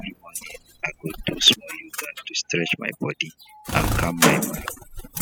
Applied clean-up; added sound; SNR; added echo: classical method spectral subtraction.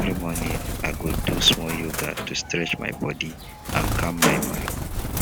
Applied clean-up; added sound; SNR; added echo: none; Bird; 0 dB; none.